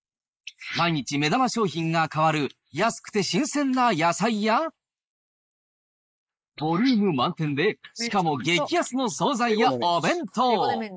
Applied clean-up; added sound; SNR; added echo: neural mask model Resemble Enhance denoiser.